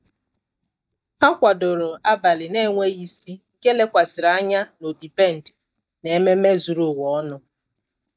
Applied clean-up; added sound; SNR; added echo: neural mask model DeepFilterNet 3.